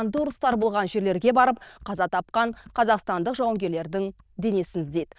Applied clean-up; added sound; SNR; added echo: neural diffusion model UNIVERSE++.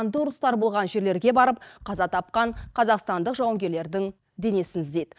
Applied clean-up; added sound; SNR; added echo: neural mask model DeepFilterNet 3.